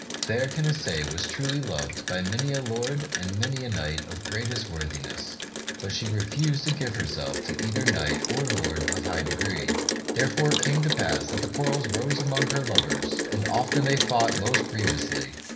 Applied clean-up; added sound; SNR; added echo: none; Rain; 1 dB; reverberation time 0.5 s.